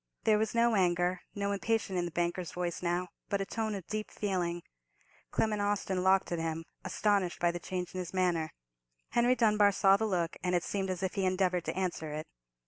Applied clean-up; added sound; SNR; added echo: none; none; none; none.